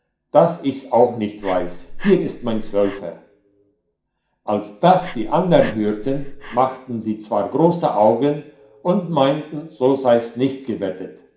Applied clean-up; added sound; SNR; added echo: none; Breathing; 10 dB; reverberation time 0.5 s.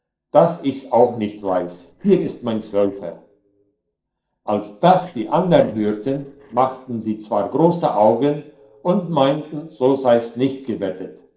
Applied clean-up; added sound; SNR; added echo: neural separator model SepFormer DNS4.